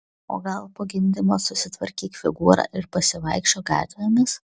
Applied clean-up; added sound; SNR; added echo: none; none; none; none.